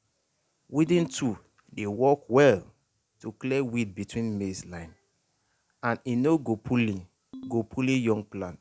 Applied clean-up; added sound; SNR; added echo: none; Ringtone; 17 dB; none.